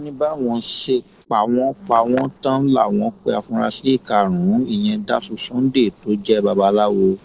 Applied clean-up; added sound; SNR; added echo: neural separator model SepFormer DNS4.